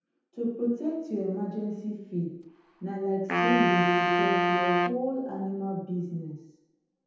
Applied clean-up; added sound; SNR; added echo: none; Wind instrument, woodwind instrument; -4 dB; reverberation time 0.9 s.